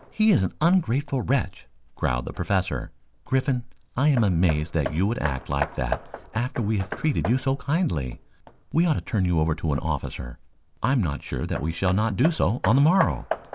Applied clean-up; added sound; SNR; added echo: none; Hammer; 14 dB; none.